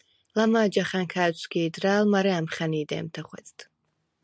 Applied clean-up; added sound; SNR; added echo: none; none; none; none.